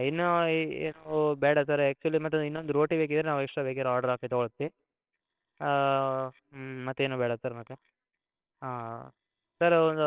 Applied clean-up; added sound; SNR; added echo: neural separator model SepFormer WHAMR!.